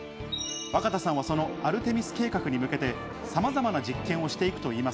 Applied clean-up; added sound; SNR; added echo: none; Brass instrument; 11 dB; none.